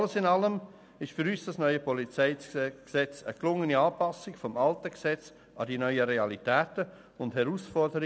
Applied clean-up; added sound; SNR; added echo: none; none; none; none.